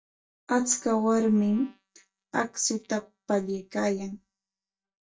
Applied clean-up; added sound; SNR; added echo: neural mask model DeepFilterNet 3.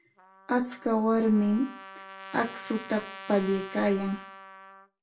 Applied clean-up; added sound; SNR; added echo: none; Trumpet; 16 dB; reverberation time 0.2 s.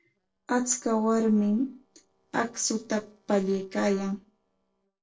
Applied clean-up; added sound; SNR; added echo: neural separator model SepFormer DNS4.